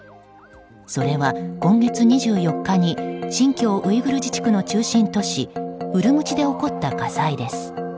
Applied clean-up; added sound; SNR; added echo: none; none; none; none.